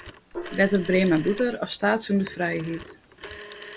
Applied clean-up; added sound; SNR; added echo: none; Telephone + Gong; 14 dB; none.